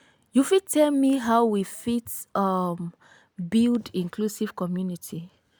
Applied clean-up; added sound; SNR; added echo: none; none; none; none.